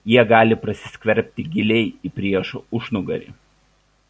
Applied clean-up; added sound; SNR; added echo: none; none; none; none.